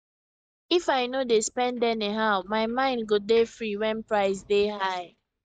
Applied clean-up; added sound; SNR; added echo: neural mask model DeepFilterNet 3.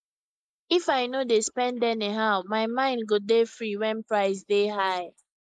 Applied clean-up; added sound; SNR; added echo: neural mask model Resemble Enhance denoiser.